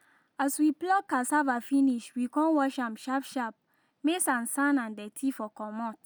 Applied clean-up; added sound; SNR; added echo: none; none; none; none.